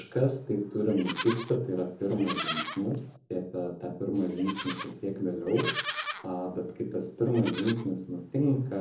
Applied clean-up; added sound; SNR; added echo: none; Livestock, farm animals, working animals; 7 dB; reverberation time 0.6 s.